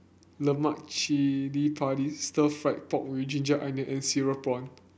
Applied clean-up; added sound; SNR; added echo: none; none; none; none.